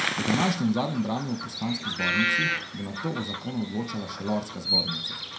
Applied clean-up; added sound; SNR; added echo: none; Bird vocalization, bird call, bird song; 0 dB; reverberation time 0.4 s.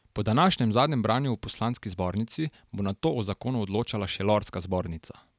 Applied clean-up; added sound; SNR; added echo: none; none; none; none.